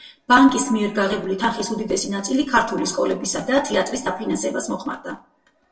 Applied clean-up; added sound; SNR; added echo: none; none; none; reverberation time 0.2 s.